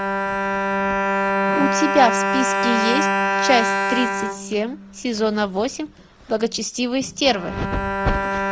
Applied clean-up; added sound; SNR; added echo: none; Bowed string instrument; -1 dB; none.